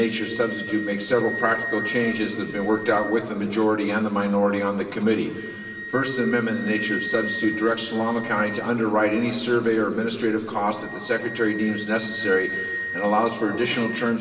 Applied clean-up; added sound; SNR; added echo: none; Wind instrument, woodwind instrument; 10 dB; reverberation time 2.2 s.